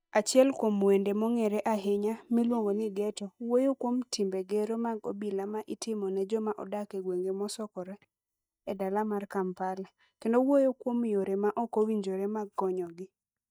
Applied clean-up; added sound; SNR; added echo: neural mask model DeepFilterNet 3.